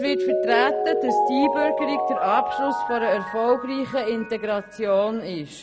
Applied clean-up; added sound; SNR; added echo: none; Mallet percussion; 1 dB; none.